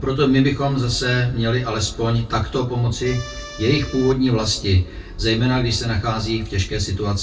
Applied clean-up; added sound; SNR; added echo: none; Accordion; 15 dB; reverberation time 0.1 s.